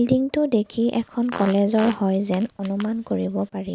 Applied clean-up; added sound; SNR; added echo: none; Fart; 16 dB; none.